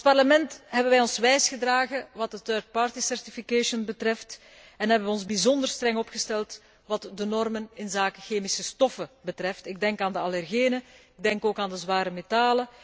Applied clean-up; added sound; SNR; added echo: none; none; none; none.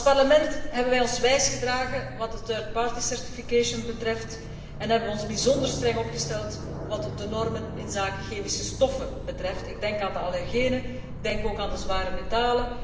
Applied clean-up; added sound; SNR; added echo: none; Aircraft; 6 dB; reverberation time 1.2 s.